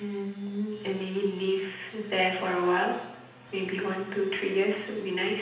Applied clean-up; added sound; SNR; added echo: none; none; none; reverberation time 0.9 s.